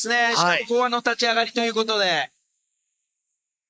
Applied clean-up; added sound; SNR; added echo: neural mask model Resemble Enhance denoiser.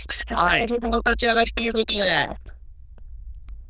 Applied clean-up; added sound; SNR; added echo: neural diffusion model UNIVERSE++.